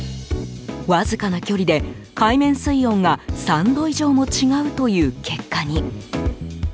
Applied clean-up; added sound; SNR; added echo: none; none; none; none.